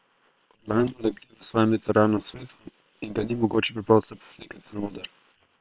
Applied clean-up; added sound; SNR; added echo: neural separator model SepFormer WHAM!.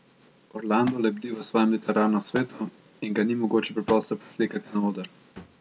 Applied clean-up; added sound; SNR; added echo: none; Thump, thud; 19 dB; none.